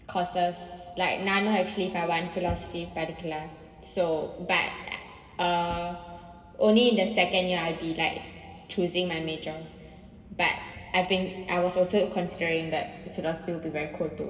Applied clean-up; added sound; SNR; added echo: none; none; none; reverberation time 2.1 s.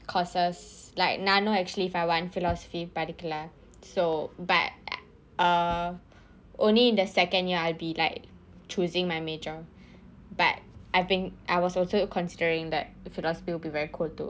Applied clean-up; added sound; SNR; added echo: none; none; none; none.